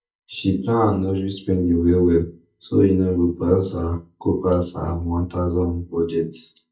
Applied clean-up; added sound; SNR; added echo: neural mask model DeepFilterNet 3.